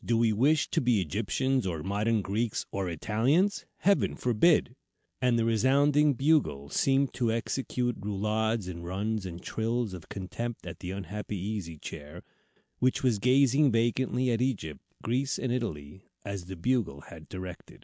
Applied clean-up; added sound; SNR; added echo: none; none; none; none.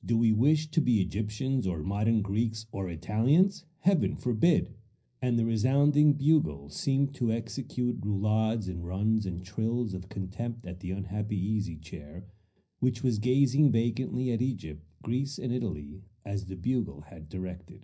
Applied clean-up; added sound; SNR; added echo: none; none; none; reverberation time 0.4 s.